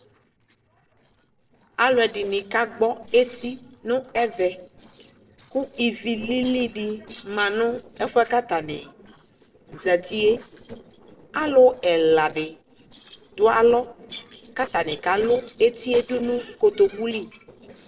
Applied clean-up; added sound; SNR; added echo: neural separator model SepFormer DNS4.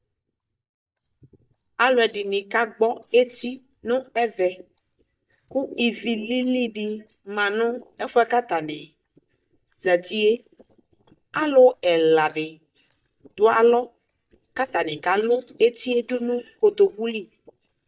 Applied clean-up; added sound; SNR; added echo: neural mask model DeepFilterNet 3.